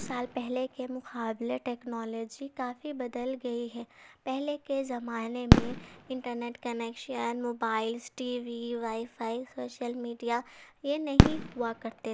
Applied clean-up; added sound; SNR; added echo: none; Fireworks; -2 dB; none.